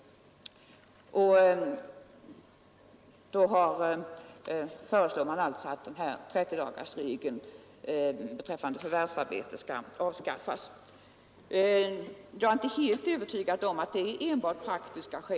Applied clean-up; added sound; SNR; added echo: none; none; none; none.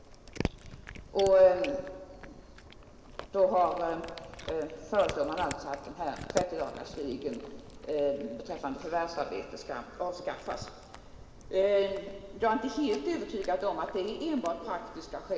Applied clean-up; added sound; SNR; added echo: none; Cat; 14 dB; reverberation time 2.0 s.